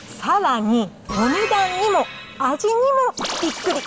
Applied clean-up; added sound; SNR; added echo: none; none; none; none.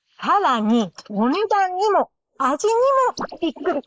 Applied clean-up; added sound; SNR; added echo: neural mask model Resemble Enhance denoiser.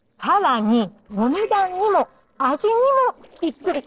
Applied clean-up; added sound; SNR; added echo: neural separator model SepFormer DNS4.